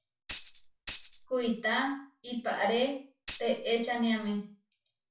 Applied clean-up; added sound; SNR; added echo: none; Tambourine; -4 dB; reverberation time 0.3 s.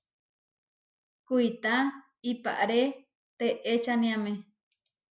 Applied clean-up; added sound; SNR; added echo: none; none; none; none.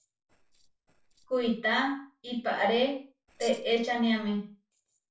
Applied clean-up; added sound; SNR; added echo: neural separator model SepFormer DNS4.